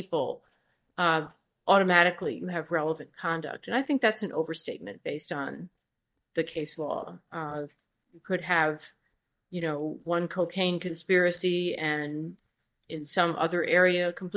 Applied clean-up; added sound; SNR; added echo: neural mask model DeepFilterNet 3.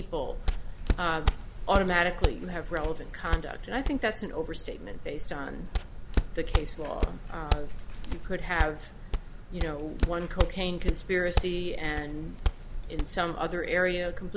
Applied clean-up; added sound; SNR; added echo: none; Walk, footsteps; 0 dB; none.